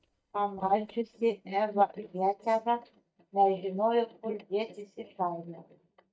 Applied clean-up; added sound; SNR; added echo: neural mask model DeepFilterNet 3.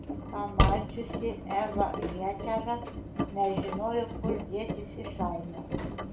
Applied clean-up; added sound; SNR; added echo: none; Engine; -1 dB; reverberation time 0.5 s.